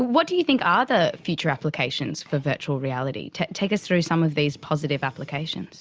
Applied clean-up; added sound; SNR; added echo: none; none; none; none.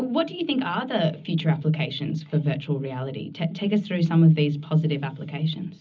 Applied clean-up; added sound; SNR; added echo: none; none; none; reverberation time 0.4 s.